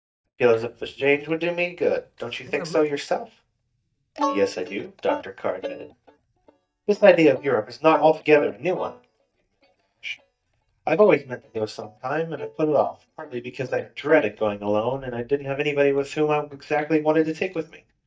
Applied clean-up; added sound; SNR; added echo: neural mask model DeepFilterNet 3.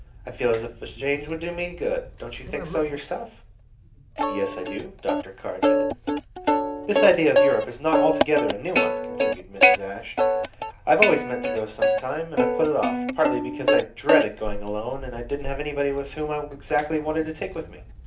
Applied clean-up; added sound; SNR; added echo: none; Plucked string instrument; -1 dB; reverberation time 0.3 s.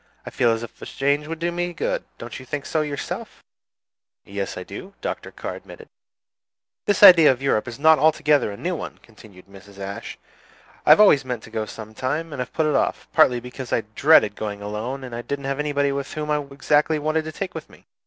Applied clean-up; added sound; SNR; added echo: none; none; none; none.